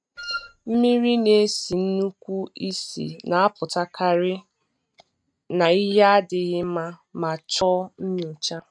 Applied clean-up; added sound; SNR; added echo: neural mask model RNNoise.